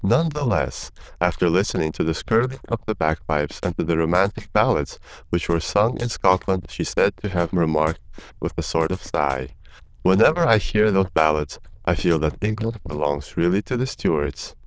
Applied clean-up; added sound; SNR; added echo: neural diffusion model UNIVERSE++.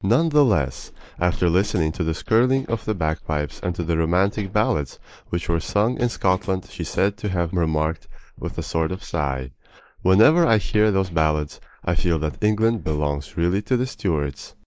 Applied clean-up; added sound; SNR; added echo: neural mask model Resemble Enhance denoiser.